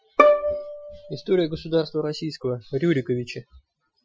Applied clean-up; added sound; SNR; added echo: classical method Wiener filter.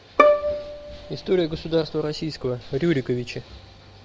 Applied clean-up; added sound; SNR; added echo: none; Bowed string instrument; -1 dB; none.